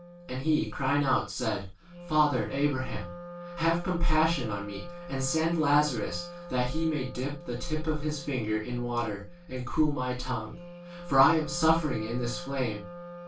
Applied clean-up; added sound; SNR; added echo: none; Wind instrument, woodwind instrument; 15 dB; reverberation time 0.2 s.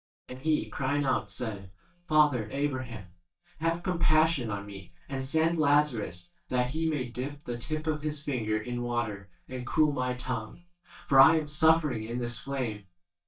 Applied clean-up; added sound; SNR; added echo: neural mask model DeepFilterNet 3.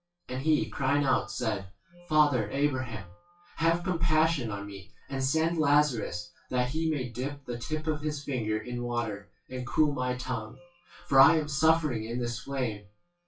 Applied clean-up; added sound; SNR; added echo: classical method WPE with log-MMSE.